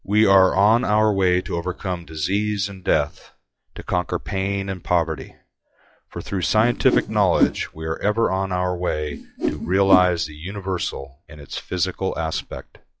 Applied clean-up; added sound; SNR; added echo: classical method log-MMSE.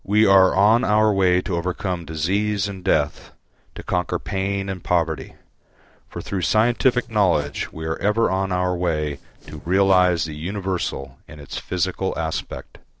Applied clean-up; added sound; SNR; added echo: neural separator model SepFormer DNS4.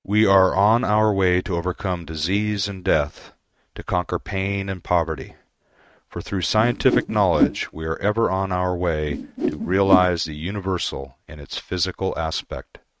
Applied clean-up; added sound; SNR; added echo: neural mask model RNNoise.